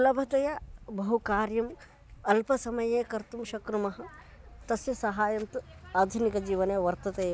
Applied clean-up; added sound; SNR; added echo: none; none; none; none.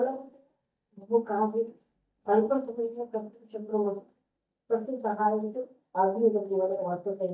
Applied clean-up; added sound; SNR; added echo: neural mask model DeepFilterNet 3.